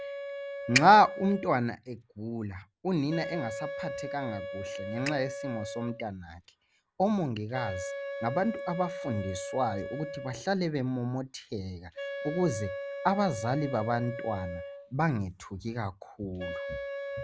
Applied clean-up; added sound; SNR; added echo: none; Wind instrument, woodwind instrument; 9 dB; none.